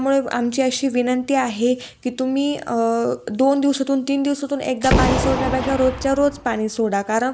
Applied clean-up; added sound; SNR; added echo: none; Boom; 3 dB; none.